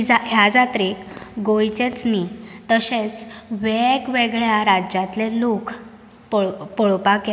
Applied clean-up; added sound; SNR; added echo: none; none; none; none.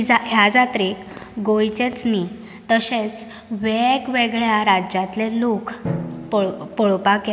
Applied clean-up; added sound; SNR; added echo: none; Drum; 17 dB; none.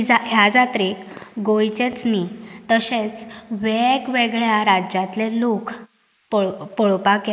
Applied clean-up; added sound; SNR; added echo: neural mask model Resemble Enhance denoiser.